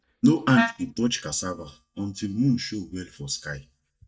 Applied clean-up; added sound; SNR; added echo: neural mask model DeepFilterNet 3.